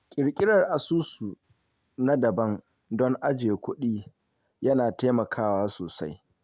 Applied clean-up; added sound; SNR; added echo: none; none; none; none.